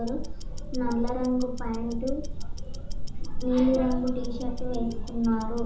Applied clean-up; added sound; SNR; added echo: none; Tick-tock; 0 dB; reverberation time 0.6 s.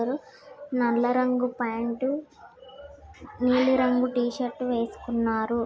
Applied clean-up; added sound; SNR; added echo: none; none; none; none.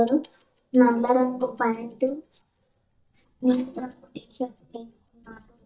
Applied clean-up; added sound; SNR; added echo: neural mask model DeepFilterNet 3.